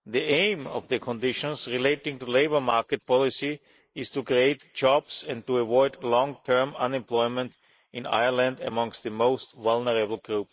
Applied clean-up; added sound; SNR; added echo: neural mask model Resemble Enhance denoiser.